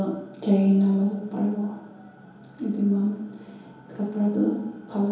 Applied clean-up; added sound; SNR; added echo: none; none; none; reverberation time 2.2 s.